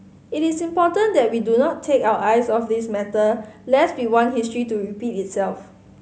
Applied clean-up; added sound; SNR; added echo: none; none; none; none.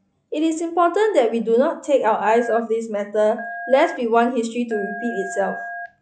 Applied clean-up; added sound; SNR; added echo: classical method log-MMSE.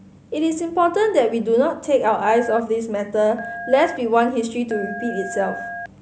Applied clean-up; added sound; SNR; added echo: none; Telephone; 13 dB; none.